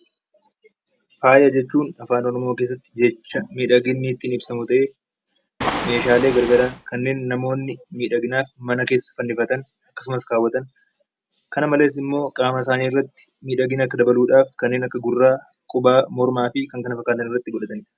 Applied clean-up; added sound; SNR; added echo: none; Waves, surf; 6 dB; none.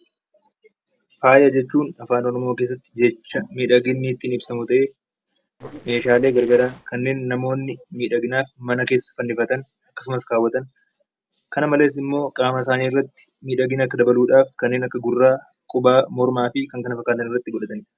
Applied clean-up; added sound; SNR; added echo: neural separator model SepFormer DNS4.